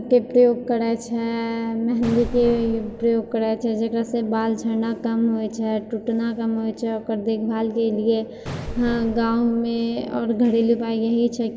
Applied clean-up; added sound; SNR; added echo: none; Explosion; 14 dB; none.